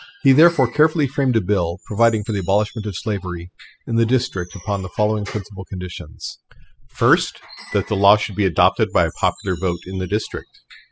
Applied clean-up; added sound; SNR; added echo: classical method spectral subtraction.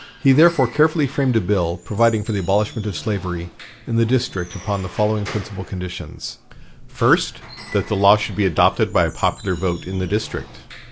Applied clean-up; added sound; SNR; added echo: none; Squeak / Wood; 20 dB; none.